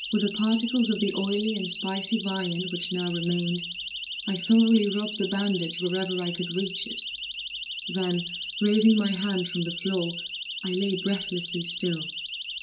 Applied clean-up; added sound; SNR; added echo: none; Siren; 7 dB; reverberation time 0.2 s.